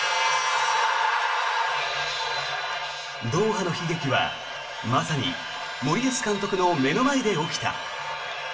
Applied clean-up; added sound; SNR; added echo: none; none; none; reverberation time 0.6 s.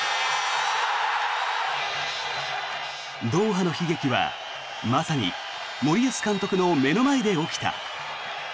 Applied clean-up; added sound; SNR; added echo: none; none; none; none.